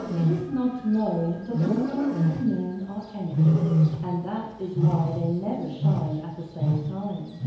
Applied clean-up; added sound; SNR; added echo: none; Wild animals; -3 dB; reverberation time 1.0 s.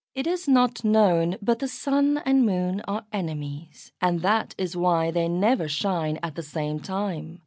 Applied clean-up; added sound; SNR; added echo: none; none; none; none.